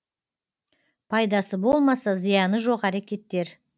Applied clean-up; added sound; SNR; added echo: none; none; none; none.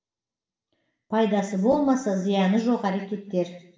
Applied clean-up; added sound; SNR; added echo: none; none; none; reverberation time 0.8 s.